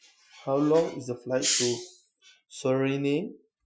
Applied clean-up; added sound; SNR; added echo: classical method Wiener filter.